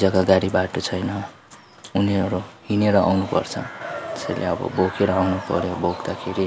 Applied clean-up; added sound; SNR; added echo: none; none; none; none.